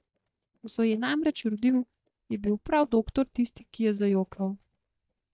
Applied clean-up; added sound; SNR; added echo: neural mask model DeepFilterNet 3.